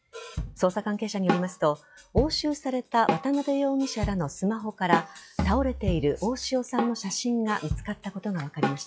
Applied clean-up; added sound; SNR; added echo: classical method log-MMSE.